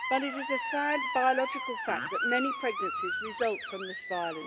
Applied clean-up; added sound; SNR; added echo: none; Screech; 2 dB; none.